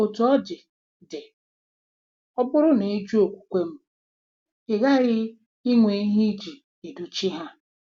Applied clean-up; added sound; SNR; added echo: none; none; none; none.